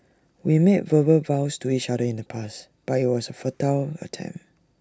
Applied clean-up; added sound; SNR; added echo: none; none; none; none.